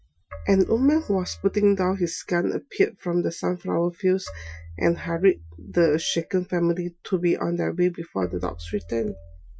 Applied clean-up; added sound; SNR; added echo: classical method Wiener filter.